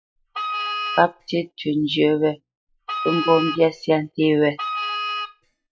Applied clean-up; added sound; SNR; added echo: classical method log-MMSE.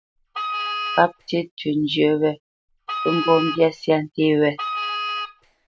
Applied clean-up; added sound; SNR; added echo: none; Wind instrument, woodwind instrument; 6 dB; none.